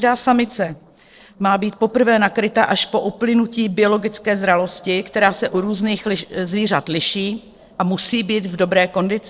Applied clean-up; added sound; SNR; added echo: neural separator model SepFormer DNS4.